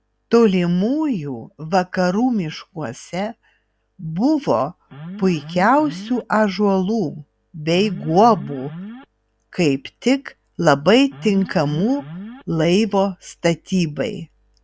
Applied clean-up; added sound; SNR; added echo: none; Alarm; 14 dB; none.